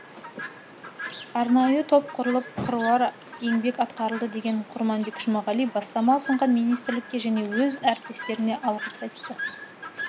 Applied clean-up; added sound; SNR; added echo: none; Chirp, tweet; 12 dB; none.